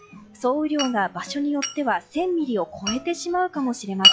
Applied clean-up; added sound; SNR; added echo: classical method log-MMSE.